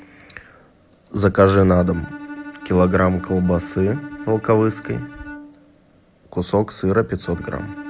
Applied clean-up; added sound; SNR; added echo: none; Bowed string instrument; 17 dB; none.